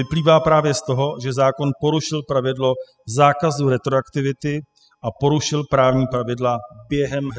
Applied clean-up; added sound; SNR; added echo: classical method spectral subtraction.